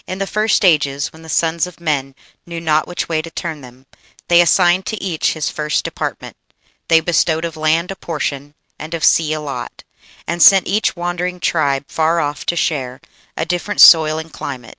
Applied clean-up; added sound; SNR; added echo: none; none; none; none.